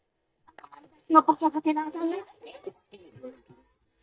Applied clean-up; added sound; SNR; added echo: neural mask model DeepFilterNet 3.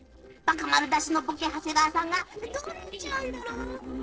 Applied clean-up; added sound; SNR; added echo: neural separator model SepFormer DNS4.